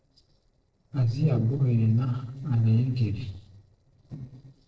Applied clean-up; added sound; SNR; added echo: neural separator model SepFormer DNS4.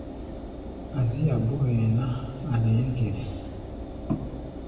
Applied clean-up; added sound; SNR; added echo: none; Engine; 9 dB; reverberation time 1.3 s.